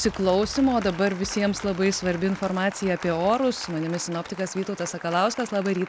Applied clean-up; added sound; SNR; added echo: none; Applause; 16 dB; none.